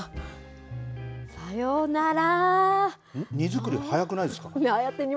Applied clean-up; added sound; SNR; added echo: none; Electric guitar; 14 dB; none.